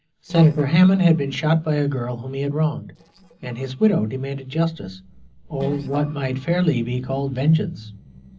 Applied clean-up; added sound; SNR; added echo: neural separator model SepFormer DNS4.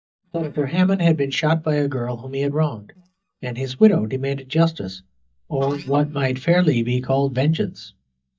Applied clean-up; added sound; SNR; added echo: neural mask model DeepFilterNet 3.